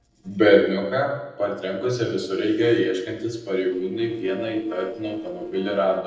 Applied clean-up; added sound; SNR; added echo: neural separator model SepFormer DNS4.